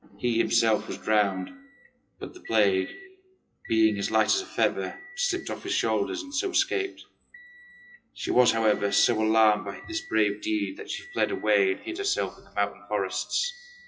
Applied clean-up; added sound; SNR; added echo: classical method WPE with log-MMSE.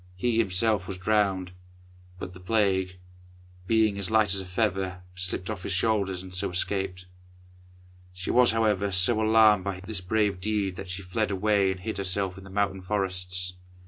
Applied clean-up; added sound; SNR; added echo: none; none; none; none.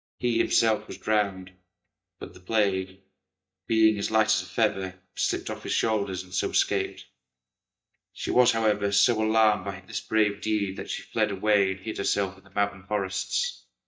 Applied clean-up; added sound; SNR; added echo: neural mask model DeepFilterNet 3.